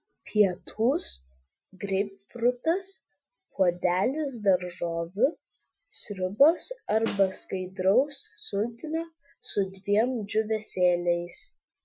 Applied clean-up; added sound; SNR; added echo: classical method Wiener filter.